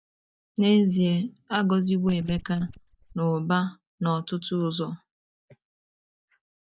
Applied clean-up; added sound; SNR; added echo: neural mask model DeepFilterNet 3.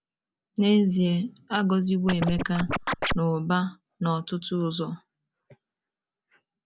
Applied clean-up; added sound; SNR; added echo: none; Scratching (performance technique); 2 dB; none.